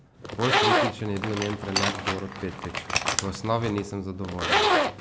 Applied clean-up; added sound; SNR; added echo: none; Zipper (clothing); -4 dB; none.